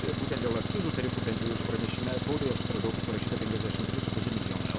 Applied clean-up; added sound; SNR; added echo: none; Engine; -3 dB; none.